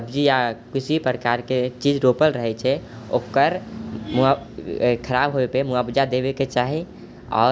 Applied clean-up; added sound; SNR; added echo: none; none; none; none.